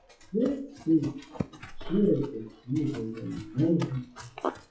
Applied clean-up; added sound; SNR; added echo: classical method WPE with log-MMSE.